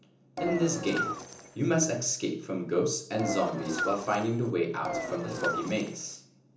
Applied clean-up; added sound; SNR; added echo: none; Engine; 5 dB; reverberation time 0.7 s.